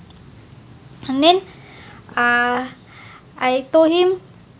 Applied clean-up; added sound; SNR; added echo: none; none; none; none.